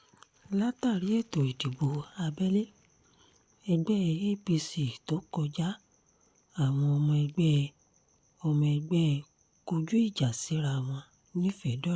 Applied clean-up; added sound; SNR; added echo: none; none; none; none.